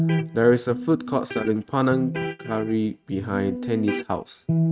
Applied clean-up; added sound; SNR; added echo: neural mask model RNNoise.